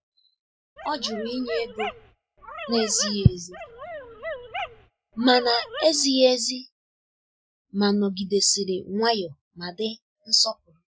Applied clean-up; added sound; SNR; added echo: none; Dog; 11 dB; none.